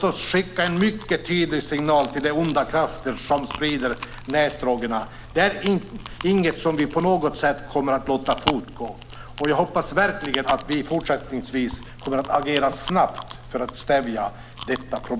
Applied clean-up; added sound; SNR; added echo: none; Chewing, mastication; 13 dB; none.